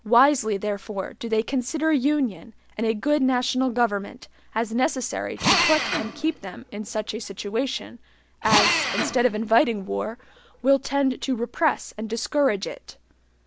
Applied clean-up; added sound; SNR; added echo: none; Drill; 3 dB; none.